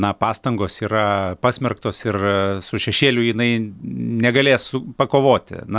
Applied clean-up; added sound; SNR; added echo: none; none; none; none.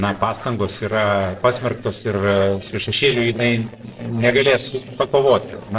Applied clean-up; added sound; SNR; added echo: neural separator model SepFormer DNS4.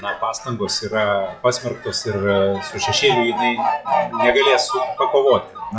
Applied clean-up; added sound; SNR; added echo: classical method WPE with log-MMSE.